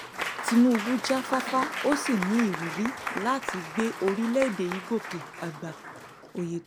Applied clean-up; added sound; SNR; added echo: none; Applause / Crowd; 7 dB; none.